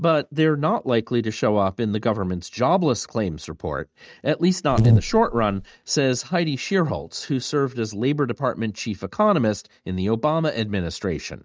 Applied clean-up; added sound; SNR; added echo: neural mask model RNNoise.